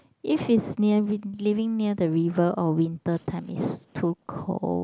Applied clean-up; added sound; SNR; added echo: none; none; none; none.